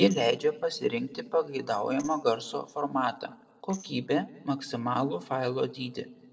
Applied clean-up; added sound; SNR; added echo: neural separator model SepFormer DNS4.